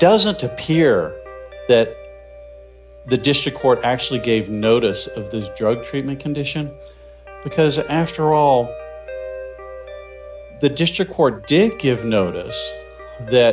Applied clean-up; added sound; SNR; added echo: none; Guitar; 15 dB; none.